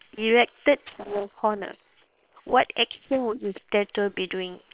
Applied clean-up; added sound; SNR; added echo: neural separator model SepFormer WHAM!.